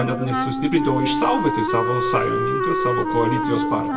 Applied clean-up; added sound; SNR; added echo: none; Wind instrument, woodwind instrument; -1 dB; reverberation time 0.8 s.